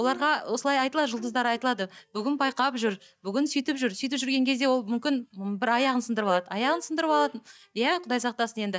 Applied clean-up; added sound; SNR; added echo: neural mask model DeepFilterNet 3.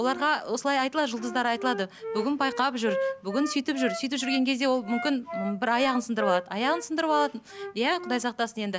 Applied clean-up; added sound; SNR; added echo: none; Wind instrument, woodwind instrument; 9 dB; none.